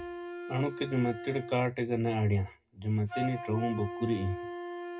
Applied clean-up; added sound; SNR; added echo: none; Wind instrument, woodwind instrument; 9 dB; reverberation time 0.2 s.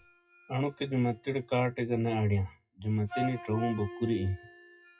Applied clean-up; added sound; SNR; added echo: classical method WPE with log-MMSE.